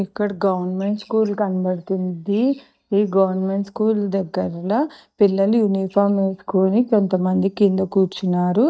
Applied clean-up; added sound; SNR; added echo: neural mask model DeepFilterNet 3.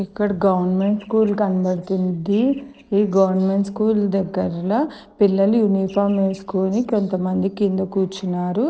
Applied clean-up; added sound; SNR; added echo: neural separator model SepFormer DNS4.